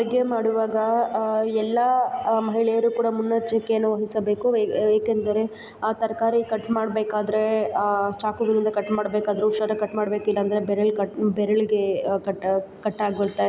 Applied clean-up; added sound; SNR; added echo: none; none; none; none.